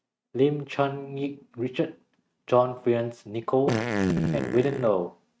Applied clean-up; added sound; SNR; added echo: neural mask model RNNoise.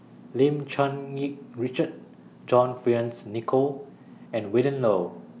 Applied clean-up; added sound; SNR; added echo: none; none; none; none.